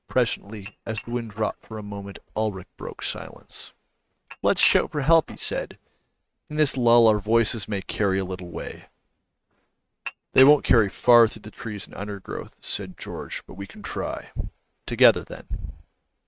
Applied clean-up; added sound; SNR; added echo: neural mask model RNNoise.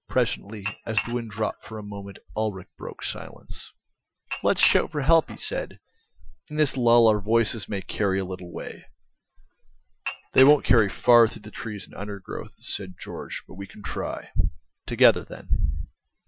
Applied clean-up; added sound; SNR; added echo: classical method Wiener filter.